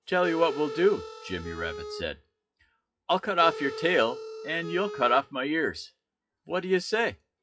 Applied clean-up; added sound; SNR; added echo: classical method WPE with log-MMSE.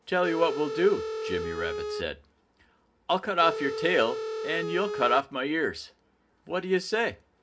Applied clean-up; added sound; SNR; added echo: none; Telephone; 4 dB; reverberation time 0.3 s.